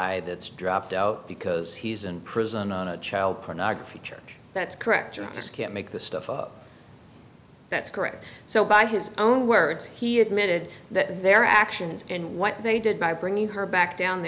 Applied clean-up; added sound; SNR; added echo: none; none; none; none.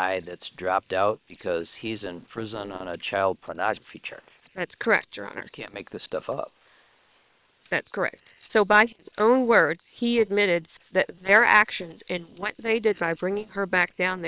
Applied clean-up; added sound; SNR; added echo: neural separator model SepFormer WHAM!.